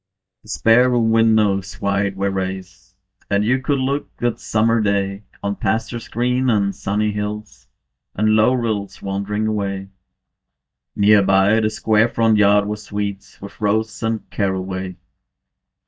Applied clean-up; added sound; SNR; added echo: neural mask model DeepFilterNet 3.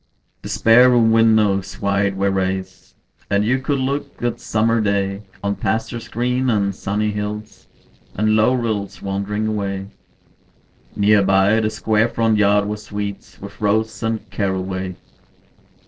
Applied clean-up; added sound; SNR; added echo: neural separator model SepFormer DNS4.